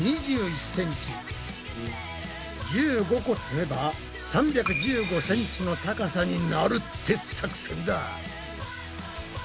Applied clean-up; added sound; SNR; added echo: none; Brass instrument; 14 dB; none.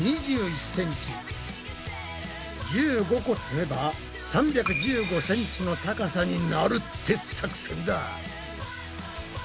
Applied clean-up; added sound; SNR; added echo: none; none; none; none.